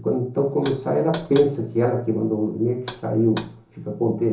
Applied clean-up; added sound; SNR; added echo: none; Knock; 18 dB; reverberation time 0.7 s.